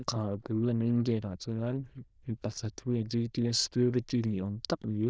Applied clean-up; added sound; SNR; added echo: neural diffusion model UNIVERSE++.